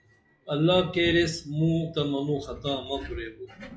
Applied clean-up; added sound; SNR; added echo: classical method log-MMSE.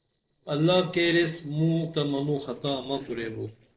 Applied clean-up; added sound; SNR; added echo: neural separator model SepFormer DNS4.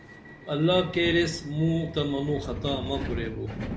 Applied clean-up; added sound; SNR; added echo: none; Subway, metro, underground; 9 dB; none.